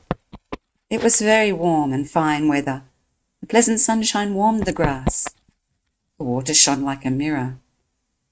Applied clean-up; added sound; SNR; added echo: neural mask model RNNoise.